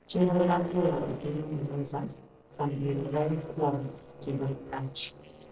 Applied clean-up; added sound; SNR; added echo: neural separator model SepFormer DNS4.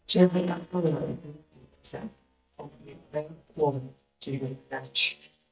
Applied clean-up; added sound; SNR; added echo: neural mask model DeepFilterNet 3.